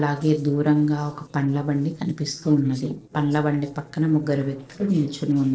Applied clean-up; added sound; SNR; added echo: neural separator model SepFormer DNS4.